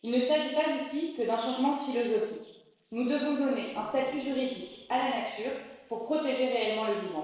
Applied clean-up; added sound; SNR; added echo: neural separator model SepFormer DNS4.